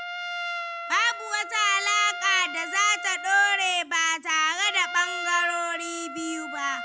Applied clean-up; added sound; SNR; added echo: none; Trumpet; 9 dB; none.